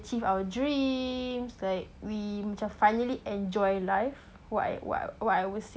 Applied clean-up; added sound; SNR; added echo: none; none; none; none.